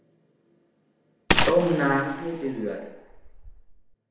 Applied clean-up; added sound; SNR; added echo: none; Gunshot, gunfire; -2 dB; reverberation time 0.8 s.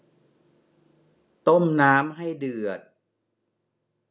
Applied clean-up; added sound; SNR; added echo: none; none; none; none.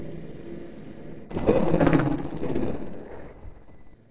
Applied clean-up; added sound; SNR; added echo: neural separator model SepFormer DNS4.